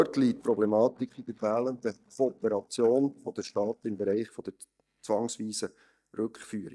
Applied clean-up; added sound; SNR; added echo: neural mask model DeepFilterNet 3.